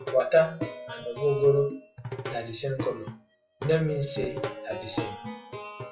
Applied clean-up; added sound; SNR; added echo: classical method WPE with log-MMSE.